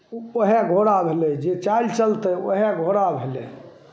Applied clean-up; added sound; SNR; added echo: none; none; none; none.